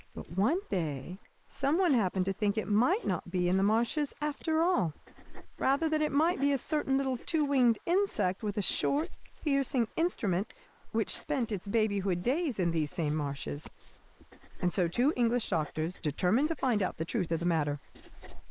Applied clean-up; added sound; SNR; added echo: neural mask model Resemble Enhance denoiser.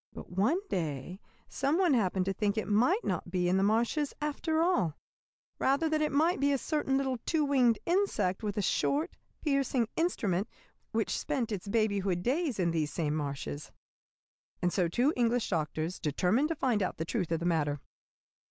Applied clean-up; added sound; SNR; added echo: none; none; none; none.